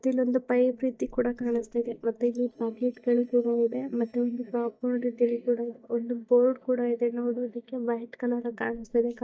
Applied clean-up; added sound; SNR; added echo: neural mask model DeepFilterNet 3.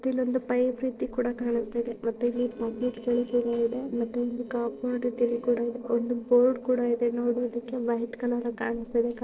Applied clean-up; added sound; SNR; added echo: neural separator model SepFormer DNS4.